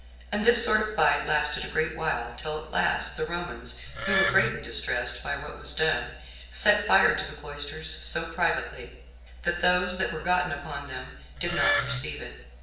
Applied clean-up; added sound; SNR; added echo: none; Wood; 2 dB; reverberation time 0.6 s.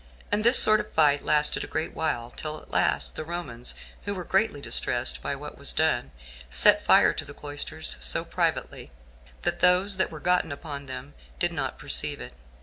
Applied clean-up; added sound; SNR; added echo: none; none; none; none.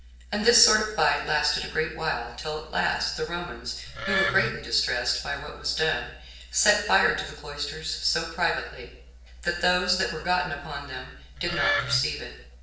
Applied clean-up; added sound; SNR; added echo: neural separator model SepFormer DNS4.